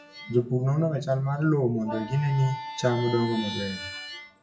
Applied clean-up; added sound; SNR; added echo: classical method WPE with log-MMSE.